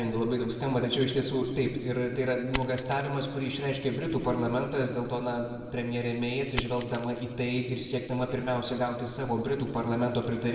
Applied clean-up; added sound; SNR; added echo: none; Coin (dropping); 10 dB; reverberation time 1.7 s.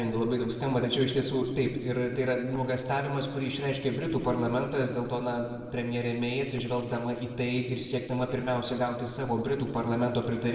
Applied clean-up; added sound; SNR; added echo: neural separator model SepFormer DNS4.